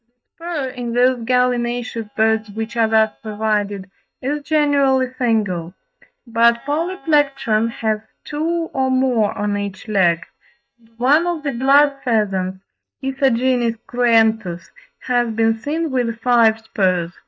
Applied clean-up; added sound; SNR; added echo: neural mask model DeepFilterNet 3.